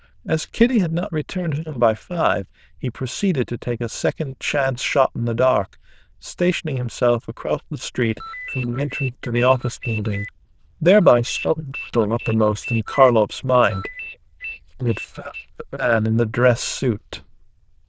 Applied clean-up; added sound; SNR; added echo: neural diffusion model UNIVERSE++.